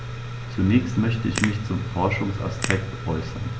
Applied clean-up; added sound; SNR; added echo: none; Crack / Crackle; 10 dB; none.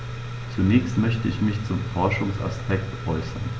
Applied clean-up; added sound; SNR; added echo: none; none; none; none.